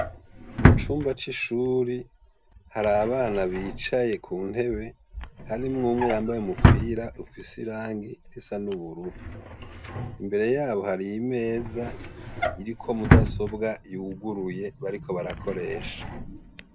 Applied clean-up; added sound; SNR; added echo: none; Drawer open or close; -1 dB; none.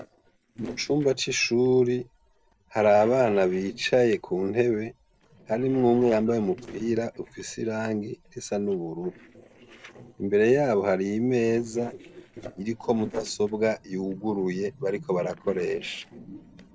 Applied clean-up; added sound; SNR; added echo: neural separator model SepFormer DNS4.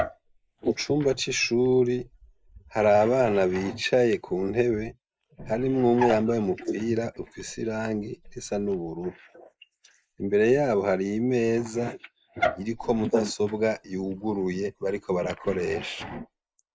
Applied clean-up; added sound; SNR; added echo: neural mask model Resemble Enhance denoiser.